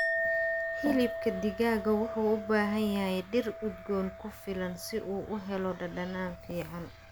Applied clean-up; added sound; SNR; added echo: none; Chink, clink; 6 dB; none.